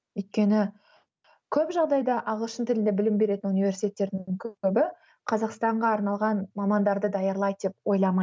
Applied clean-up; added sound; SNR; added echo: none; none; none; none.